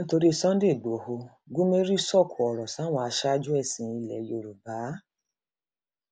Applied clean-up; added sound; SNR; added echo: none; none; none; none.